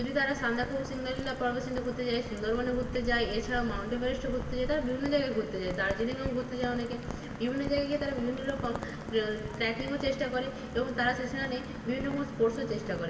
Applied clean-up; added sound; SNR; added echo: none; Rain; 9 dB; reverberation time 1.8 s.